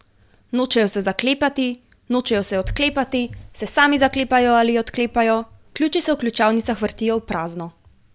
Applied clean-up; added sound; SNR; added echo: none; none; none; none.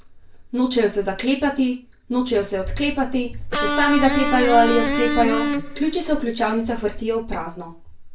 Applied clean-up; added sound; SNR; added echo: none; Electric guitar; 2 dB; reverberation time 0.3 s.